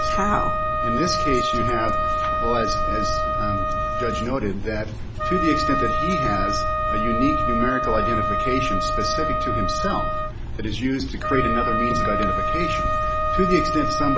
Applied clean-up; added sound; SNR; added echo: none; Wind instrument, woodwind instrument; 0 dB; none.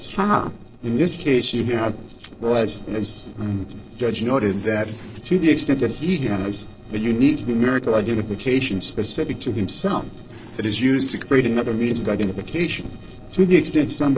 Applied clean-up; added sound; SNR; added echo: neural separator model SepFormer DNS4.